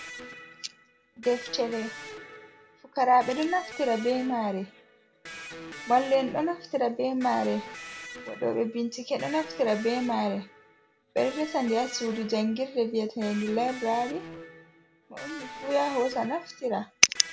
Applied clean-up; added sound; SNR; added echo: none; Electric guitar; 15 dB; none.